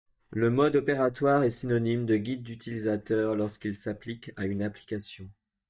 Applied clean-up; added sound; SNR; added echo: neural mask model DeepFilterNet 3.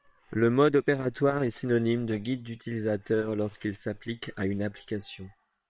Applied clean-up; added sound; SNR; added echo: neural separator model SepFormer WHAM!.